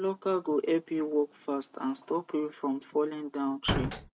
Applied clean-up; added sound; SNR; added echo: none; Slam; 0 dB; none.